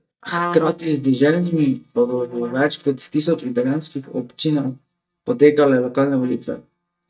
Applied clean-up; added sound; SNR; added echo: neural mask model DeepFilterNet 3.